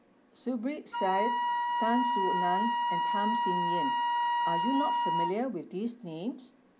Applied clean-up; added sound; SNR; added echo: none; Wind instrument, woodwind instrument; -4 dB; none.